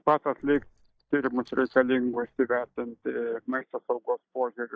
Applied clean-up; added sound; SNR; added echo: neural mask model DeepFilterNet 3.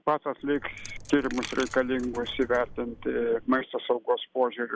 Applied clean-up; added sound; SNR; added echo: none; Coin (dropping); 15 dB; none.